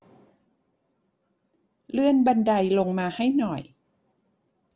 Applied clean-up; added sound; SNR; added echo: none; none; none; none.